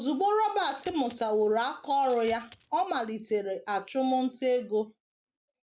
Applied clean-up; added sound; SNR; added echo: none; Coin (dropping); 17 dB; none.